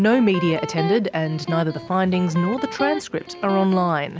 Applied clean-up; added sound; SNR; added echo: none; Electric guitar; 11 dB; none.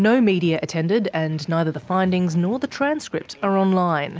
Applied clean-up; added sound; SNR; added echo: none; none; none; none.